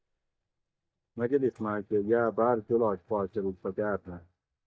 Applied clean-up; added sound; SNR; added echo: neural mask model DeepFilterNet 3.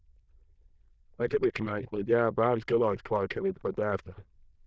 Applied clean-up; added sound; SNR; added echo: neural diffusion model UNIVERSE++.